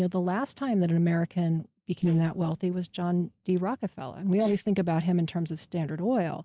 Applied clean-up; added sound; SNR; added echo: neural mask model Resemble Enhance denoiser.